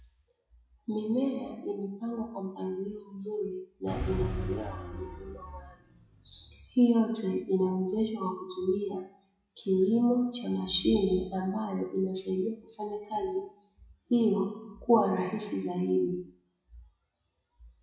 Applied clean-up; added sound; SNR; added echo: classical method WPE with log-MMSE.